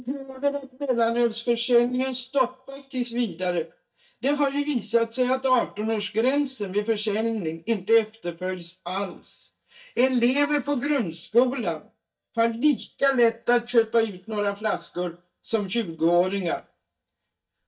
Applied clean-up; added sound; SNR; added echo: neural mask model DeepFilterNet 3.